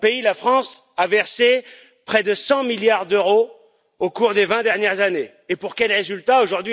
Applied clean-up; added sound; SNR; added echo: none; none; none; none.